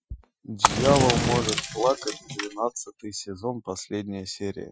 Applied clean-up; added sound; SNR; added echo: classical method Wiener filter.